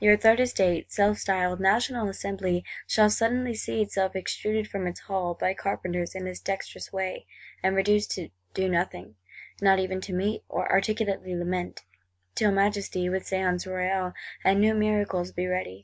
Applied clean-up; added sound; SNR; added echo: none; none; none; none.